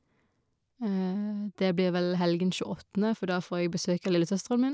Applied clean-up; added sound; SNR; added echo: none; none; none; none.